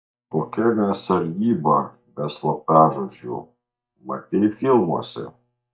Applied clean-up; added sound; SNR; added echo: neural mask model DeepFilterNet 3.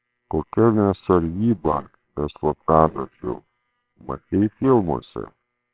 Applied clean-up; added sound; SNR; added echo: neural separator model SepFormer WHAMR!.